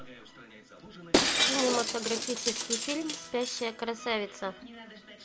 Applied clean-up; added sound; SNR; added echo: none; Shatter; -3 dB; none.